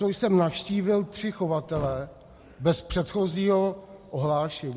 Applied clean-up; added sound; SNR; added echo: none; Slam; 15 dB; none.